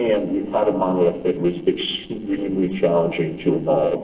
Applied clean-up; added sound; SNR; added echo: neural separator model SepFormer DNS4.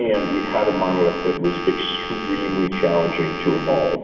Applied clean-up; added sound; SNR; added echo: none; Telephone; 8 dB; reverberation time 2.6 s.